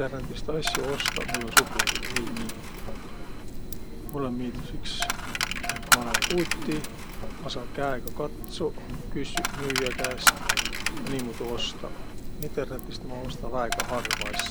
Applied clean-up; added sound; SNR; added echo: none; Coin (dropping); -5 dB; none.